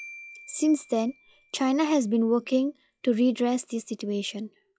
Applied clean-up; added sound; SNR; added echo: classical method log-MMSE.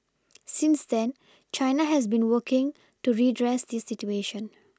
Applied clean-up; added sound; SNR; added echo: none; none; none; none.